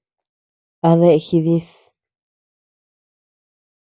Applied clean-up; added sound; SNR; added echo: none; none; none; none.